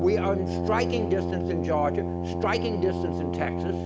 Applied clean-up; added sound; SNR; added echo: none; Brass instrument; 0 dB; none.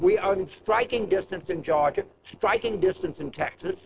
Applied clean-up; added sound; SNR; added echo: neural separator model SepFormer DNS4.